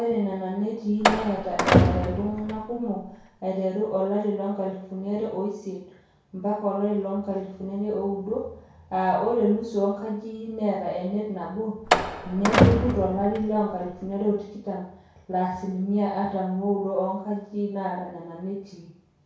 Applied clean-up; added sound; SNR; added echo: none; Slam; -2 dB; reverberation time 0.6 s.